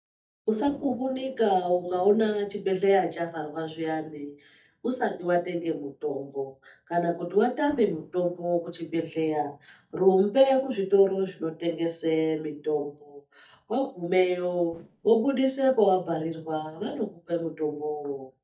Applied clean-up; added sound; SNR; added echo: neural mask model DeepFilterNet 3.